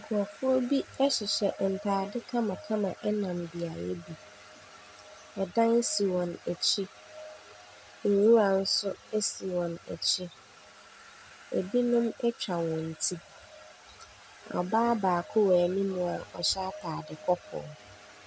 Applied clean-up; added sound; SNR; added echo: none; none; none; none.